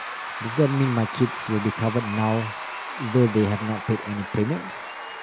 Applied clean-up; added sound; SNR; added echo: none; Applause / Crowd / Cheering; 9 dB; none.